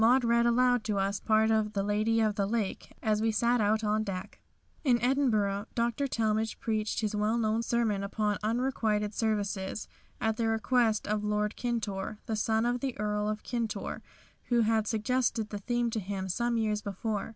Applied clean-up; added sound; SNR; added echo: none; none; none; none.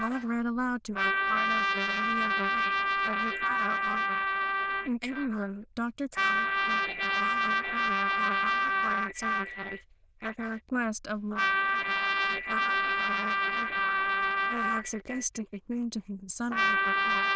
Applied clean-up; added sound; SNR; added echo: neural diffusion model UNIVERSE++.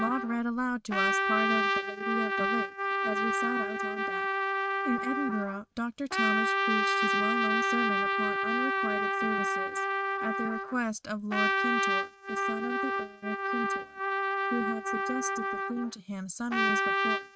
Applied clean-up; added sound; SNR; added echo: neural mask model RNNoise.